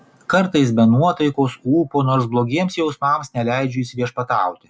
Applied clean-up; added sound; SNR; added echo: none; none; none; none.